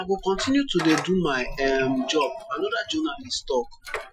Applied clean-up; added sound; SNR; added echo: classical method Wiener filter.